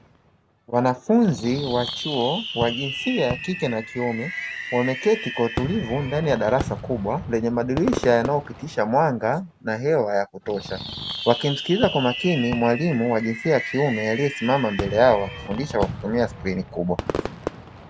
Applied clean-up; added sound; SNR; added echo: none; Fireworks; 9 dB; none.